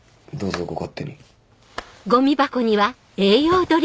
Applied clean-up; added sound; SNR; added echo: none; none; none; none.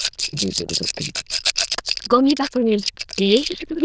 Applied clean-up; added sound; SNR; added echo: neural diffusion model UNIVERSE++.